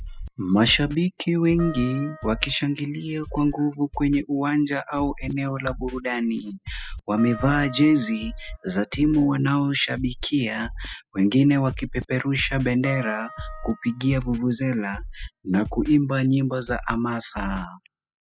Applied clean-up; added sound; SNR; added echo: classical method spectral subtraction.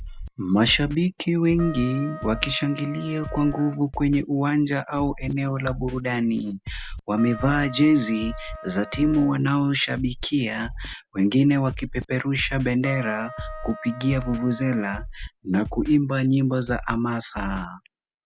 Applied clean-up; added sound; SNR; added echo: none; Scratching (performance technique) + Trumpet; 13 dB; none.